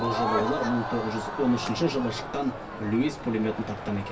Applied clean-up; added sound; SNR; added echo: none; Crowd; 5 dB; reverberation time 0.2 s.